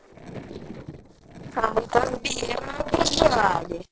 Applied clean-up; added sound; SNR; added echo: neural separator model SepFormer DNS4.